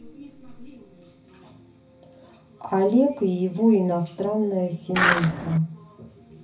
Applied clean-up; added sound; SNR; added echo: none; Skateboard; -2 dB; reverberation time 0.4 s.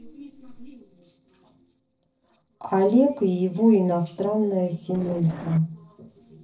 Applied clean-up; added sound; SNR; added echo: neural separator model SepFormer DNS4.